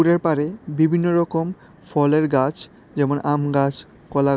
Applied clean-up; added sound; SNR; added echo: none; none; none; none.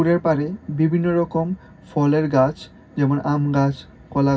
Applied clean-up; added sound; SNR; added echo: none; none; none; reverberation time 0.4 s.